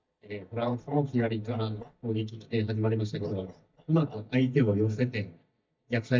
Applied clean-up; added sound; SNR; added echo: neural mask model DeepFilterNet 3.